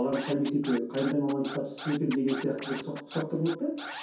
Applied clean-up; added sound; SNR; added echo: none; Scratching (performance technique); 13 dB; reverberation time 0.6 s.